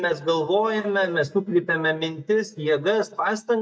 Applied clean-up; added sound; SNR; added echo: neural mask model DeepFilterNet 3.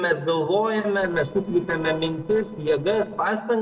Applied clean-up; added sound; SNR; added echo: neural separator model SepFormer DNS4.